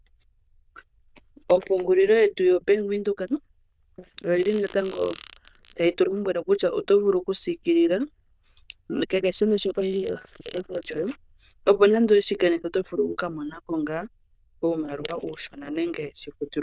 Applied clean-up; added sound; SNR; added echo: neural diffusion model UNIVERSE++.